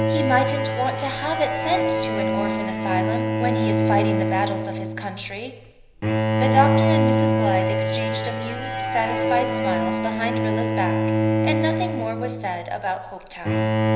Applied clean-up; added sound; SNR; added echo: none; Bowed string instrument; -5 dB; reverberation time 0.9 s.